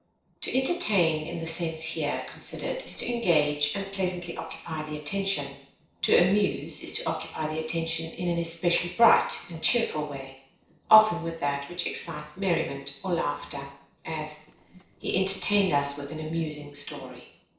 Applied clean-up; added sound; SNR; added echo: neural separator model SepFormer DNS4.